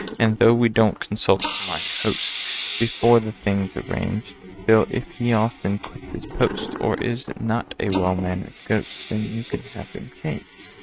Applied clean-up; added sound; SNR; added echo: neural mask model RNNoise.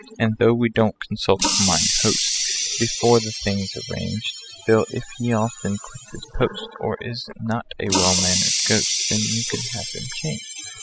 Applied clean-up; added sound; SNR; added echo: classical method spectral subtraction.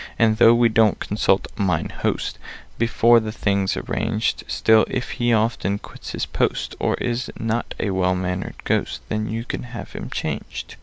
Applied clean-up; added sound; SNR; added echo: none; none; none; none.